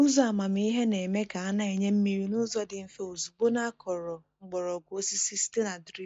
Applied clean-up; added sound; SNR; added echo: neural mask model DeepFilterNet 3.